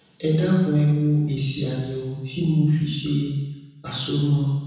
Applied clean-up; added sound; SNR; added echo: none; none; none; reverberation time 1.1 s.